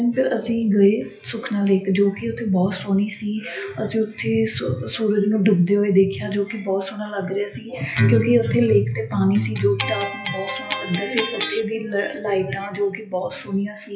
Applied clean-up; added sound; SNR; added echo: classical method WPE with log-MMSE.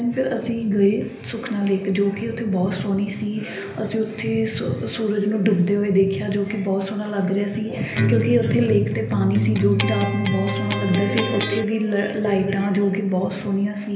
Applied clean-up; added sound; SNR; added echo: none; Electric guitar; 1 dB; reverberation time 1.4 s.